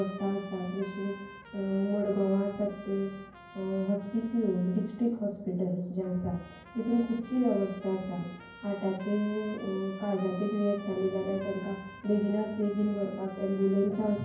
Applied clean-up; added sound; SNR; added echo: none; Trumpet; 19 dB; reverberation time 0.9 s.